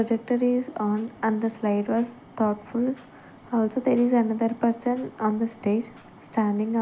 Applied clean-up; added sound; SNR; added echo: none; none; none; none.